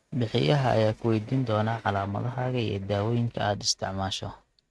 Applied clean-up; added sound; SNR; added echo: neural mask model RNNoise.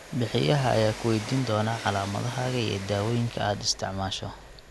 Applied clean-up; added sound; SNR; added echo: none; Train; 13 dB; none.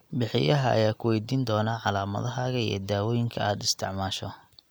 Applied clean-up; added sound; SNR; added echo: none; none; none; none.